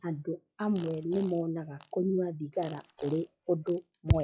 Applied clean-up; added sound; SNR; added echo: classical method log-MMSE.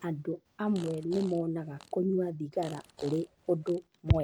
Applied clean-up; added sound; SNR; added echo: none; Fart; 20 dB; none.